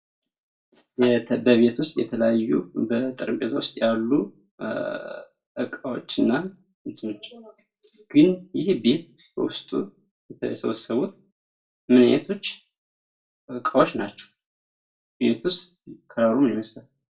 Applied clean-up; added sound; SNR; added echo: none; none; none; reverberation time 0.2 s.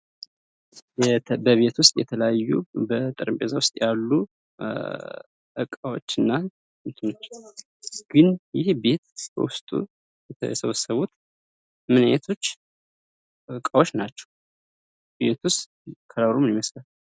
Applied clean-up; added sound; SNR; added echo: none; none; none; none.